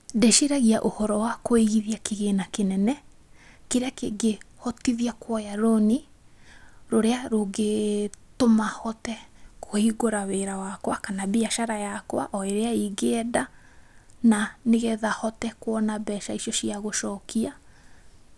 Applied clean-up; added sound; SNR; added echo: none; none; none; none.